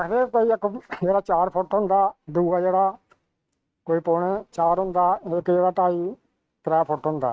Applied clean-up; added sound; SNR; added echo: neural mask model RNNoise.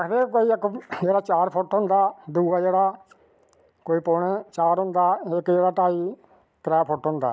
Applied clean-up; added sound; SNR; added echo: none; none; none; none.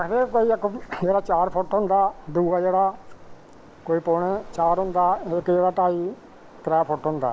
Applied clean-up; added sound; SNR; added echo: none; Waves, surf; 17 dB; none.